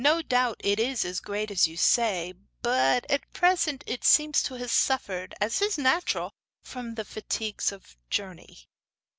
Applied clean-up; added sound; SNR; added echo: none; none; none; none.